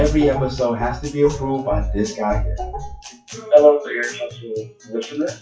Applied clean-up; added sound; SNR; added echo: classical method WPE with log-MMSE.